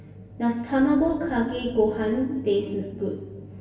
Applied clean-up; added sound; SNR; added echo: none; Wind; 18 dB; reverberation time 1.0 s.